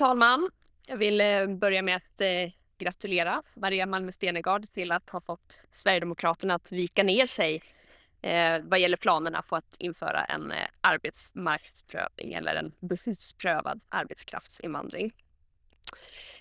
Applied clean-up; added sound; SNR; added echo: neural diffusion model UNIVERSE++.